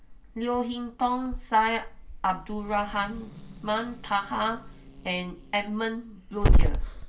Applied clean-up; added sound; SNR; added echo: none; Growling / Hiss; -2 dB; reverberation time 0.2 s.